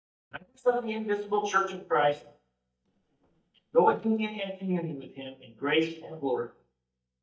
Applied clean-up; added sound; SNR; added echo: neural mask model DeepFilterNet 3.